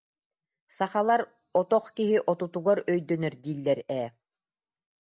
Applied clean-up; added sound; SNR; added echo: none; none; none; none.